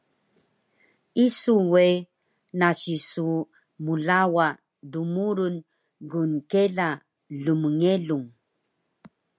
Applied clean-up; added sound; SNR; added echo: none; none; none; none.